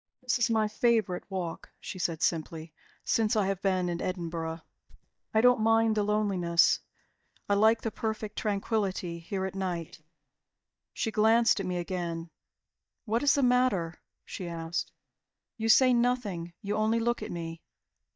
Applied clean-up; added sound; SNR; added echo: neural mask model DeepFilterNet 3.